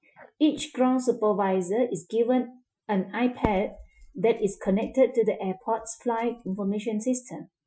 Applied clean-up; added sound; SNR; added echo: classical method Wiener filter.